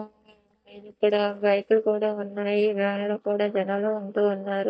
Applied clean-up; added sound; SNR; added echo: neural mask model DeepFilterNet 3.